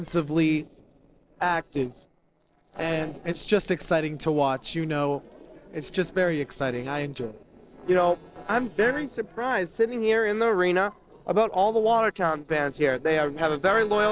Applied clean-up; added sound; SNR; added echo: neural separator model SepFormer DNS4.